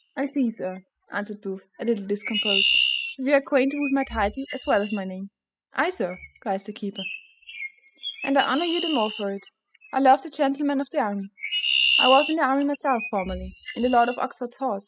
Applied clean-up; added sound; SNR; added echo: classical method spectral subtraction.